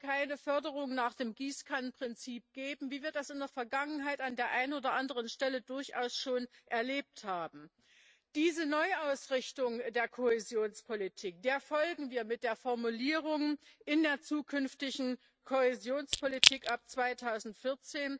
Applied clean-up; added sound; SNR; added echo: neural mask model RNNoise.